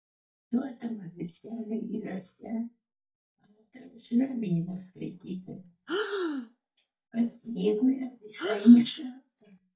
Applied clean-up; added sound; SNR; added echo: neural mask model DeepFilterNet 3.